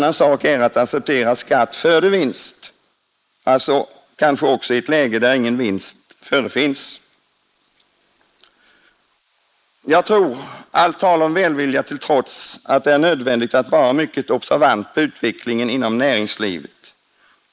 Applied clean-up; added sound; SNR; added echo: neural mask model Resemble Enhance denoiser.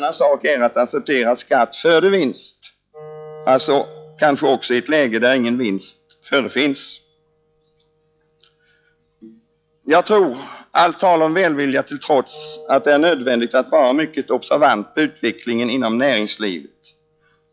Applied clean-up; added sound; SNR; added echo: classical method log-MMSE.